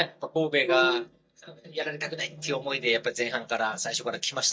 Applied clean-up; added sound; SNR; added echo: neural mask model DeepFilterNet 3.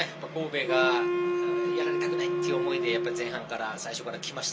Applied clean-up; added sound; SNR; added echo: none; Wind instrument, woodwind instrument; -3 dB; reverberation time 0.2 s.